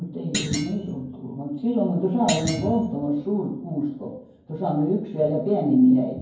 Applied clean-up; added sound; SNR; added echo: none; Thump, thud; 8 dB; reverberation time 0.9 s.